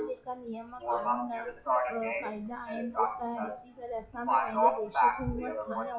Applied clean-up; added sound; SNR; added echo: classical method WPE with log-MMSE.